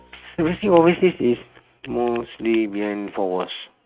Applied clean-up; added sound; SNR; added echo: neural mask model RNNoise.